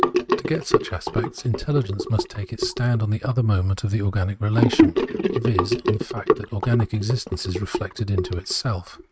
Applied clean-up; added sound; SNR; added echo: neural mask model RNNoise.